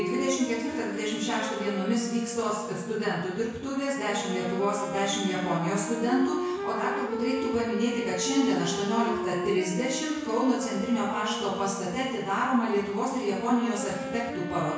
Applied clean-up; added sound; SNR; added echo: none; Wind instrument, woodwind instrument; 6 dB; reverberation time 1.0 s.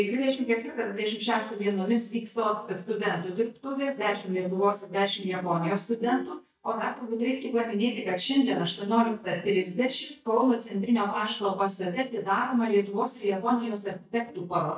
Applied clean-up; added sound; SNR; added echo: neural mask model DeepFilterNet 3.